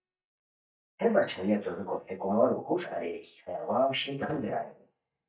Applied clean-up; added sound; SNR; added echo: neural mask model DeepFilterNet 3.